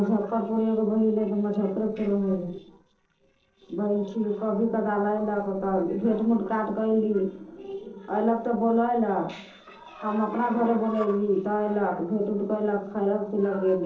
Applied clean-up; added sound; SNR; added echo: neural separator model SepFormer DNS4.